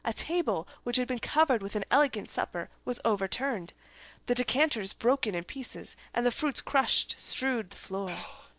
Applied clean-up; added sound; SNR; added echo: neural separator model SepFormer DNS4.